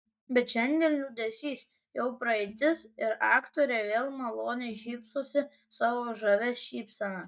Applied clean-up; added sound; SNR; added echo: neural mask model DeepFilterNet 3.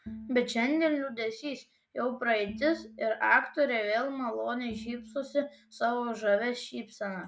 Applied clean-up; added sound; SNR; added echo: none; Bowed string instrument; 19 dB; none.